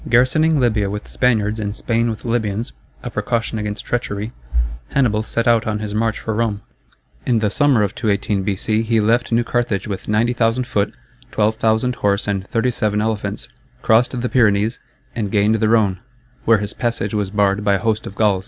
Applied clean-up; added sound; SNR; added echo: none; none; none; none.